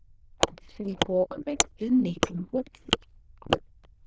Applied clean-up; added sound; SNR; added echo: neural diffusion model UNIVERSE++.